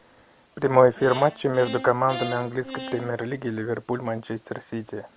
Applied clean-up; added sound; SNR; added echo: none; Brass instrument; 13 dB; none.